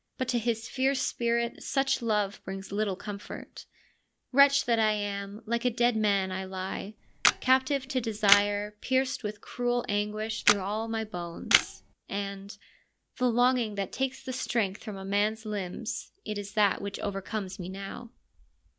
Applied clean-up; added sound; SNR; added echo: none; Camera; 1 dB; none.